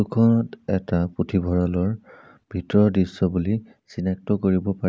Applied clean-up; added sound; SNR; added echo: none; none; none; none.